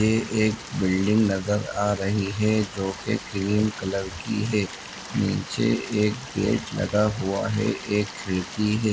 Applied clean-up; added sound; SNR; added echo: none; Stream; 14 dB; none.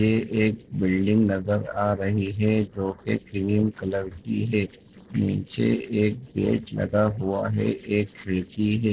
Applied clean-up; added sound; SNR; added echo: neural separator model SepFormer DNS4.